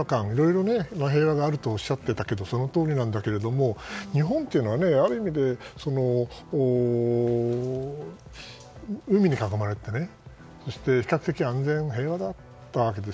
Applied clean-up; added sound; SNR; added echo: none; none; none; none.